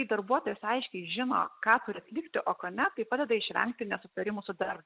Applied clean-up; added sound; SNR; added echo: neural mask model Resemble Enhance denoiser.